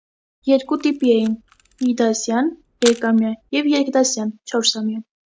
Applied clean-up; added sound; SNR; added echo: none; Camera; 17 dB; none.